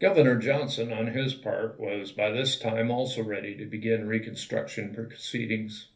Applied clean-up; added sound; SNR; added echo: none; none; none; reverberation time 0.3 s.